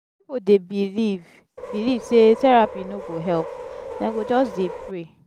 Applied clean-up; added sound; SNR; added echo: none; Subway, metro, underground; 12 dB; none.